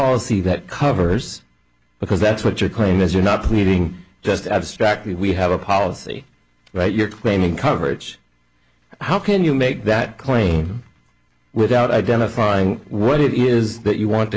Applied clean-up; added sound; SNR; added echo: none; none; none; none.